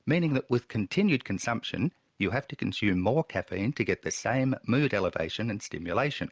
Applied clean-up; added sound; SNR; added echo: none; none; none; none.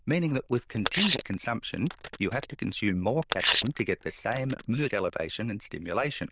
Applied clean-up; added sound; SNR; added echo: neural diffusion model UNIVERSE++.